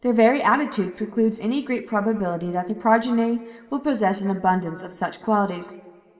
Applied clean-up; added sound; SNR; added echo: none; none; none; reverberation time 1.9 s.